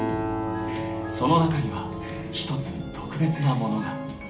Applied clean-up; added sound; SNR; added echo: none; Acoustic guitar; 7 dB; reverberation time 0.4 s.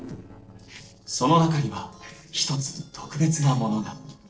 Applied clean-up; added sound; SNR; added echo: neural separator model SepFormer DNS4.